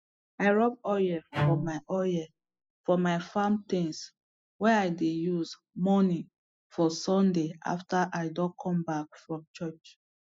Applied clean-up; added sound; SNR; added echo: classical method spectral subtraction.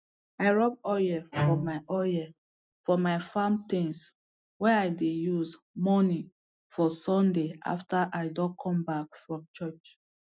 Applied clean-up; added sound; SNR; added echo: neural mask model RNNoise.